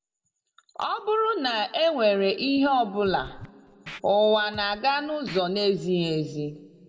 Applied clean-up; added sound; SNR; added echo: none; Scratching (performance technique); 19 dB; reverberation time 0.9 s.